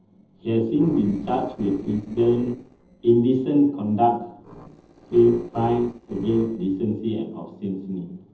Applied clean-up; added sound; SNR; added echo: neural separator model SepFormer DNS4.